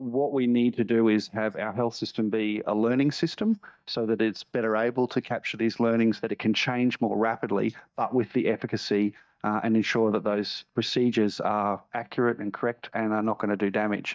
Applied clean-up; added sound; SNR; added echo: neural mask model DeepFilterNet 3.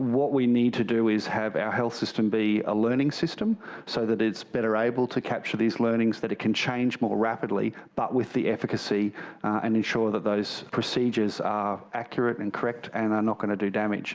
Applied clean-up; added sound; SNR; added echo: none; none; none; none.